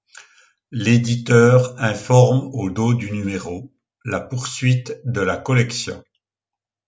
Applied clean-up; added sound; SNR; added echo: none; none; none; none.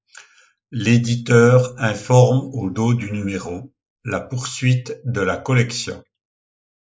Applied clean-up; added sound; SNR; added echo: neural mask model Resemble Enhance denoiser.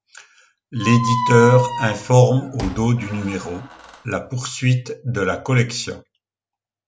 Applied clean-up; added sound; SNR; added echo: none; Squeak; 8 dB; none.